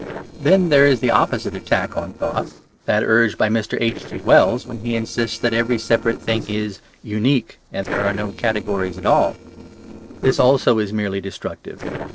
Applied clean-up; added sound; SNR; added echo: neural separator model SepFormer DNS4.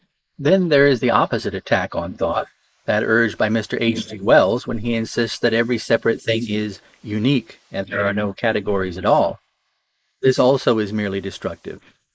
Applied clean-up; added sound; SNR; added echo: neural mask model Resemble Enhance denoiser.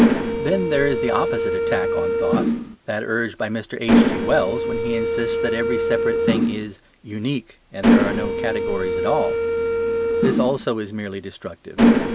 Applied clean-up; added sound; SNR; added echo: none; Mechanisms; -5 dB; none.